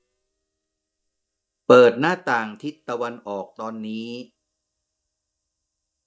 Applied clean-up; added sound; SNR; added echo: neural mask model DeepFilterNet 3.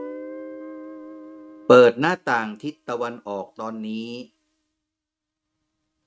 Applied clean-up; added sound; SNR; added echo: neural mask model RNNoise.